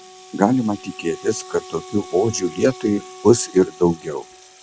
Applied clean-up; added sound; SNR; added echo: none; Sink (filling or washing) / Water tap, faucet + Wind instrument, woodwind instrument; 19 dB; none.